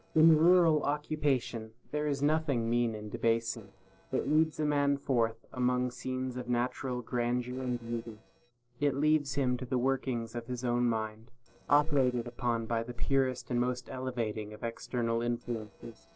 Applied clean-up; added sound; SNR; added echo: neural separator model SepFormer DNS4.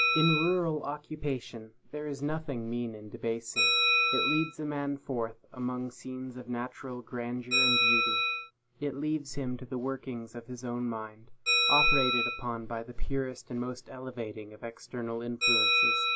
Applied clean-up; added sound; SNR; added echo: none; Bell; -1 dB; none.